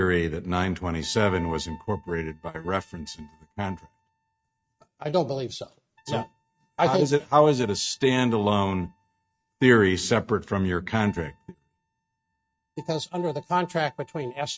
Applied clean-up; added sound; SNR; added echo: neural mask model RNNoise.